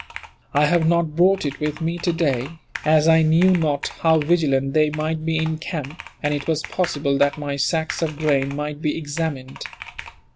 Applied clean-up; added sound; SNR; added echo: none; Computer keyboard; 16 dB; none.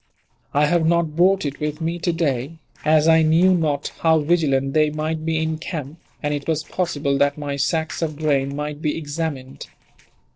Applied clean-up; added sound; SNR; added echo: neural separator model SepFormer DNS4.